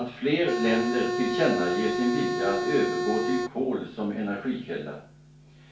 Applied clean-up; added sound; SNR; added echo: none; Organ; 0 dB; reverberation time 0.4 s.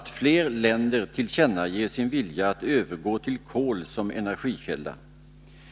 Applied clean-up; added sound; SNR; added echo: none; none; none; none.